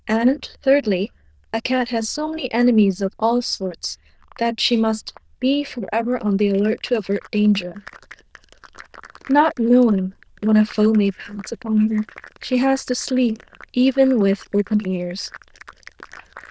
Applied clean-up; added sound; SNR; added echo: neural diffusion model UNIVERSE++.